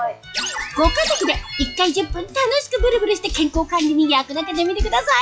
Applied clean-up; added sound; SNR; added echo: classical method log-MMSE.